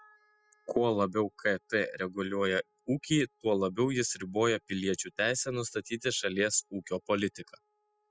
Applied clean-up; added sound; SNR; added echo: classical method spectral subtraction.